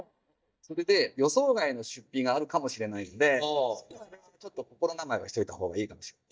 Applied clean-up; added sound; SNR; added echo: neural mask model DeepFilterNet 3.